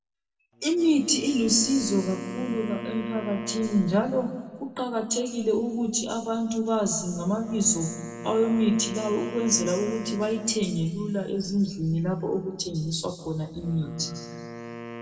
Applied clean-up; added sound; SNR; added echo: none; Wind instrument, woodwind instrument; 14 dB; reverberation time 1.4 s.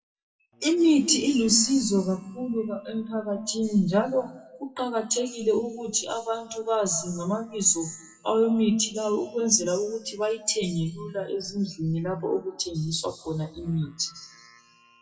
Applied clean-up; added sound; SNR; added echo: classical method WPE with log-MMSE.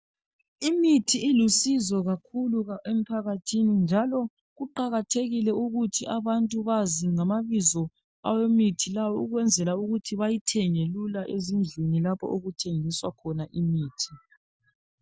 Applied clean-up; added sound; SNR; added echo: none; none; none; none.